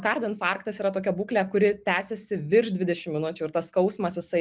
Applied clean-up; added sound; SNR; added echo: none; none; none; none.